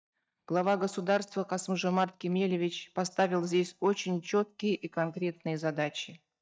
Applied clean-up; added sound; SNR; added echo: neural mask model DeepFilterNet 3.